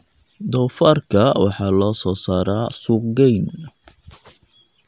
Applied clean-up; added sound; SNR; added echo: none; none; none; none.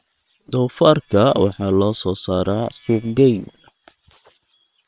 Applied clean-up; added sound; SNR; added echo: neural separator model SepFormer WHAM!.